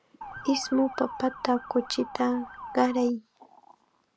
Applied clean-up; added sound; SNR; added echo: none; Motor vehicle (road) / Siren; 13 dB; none.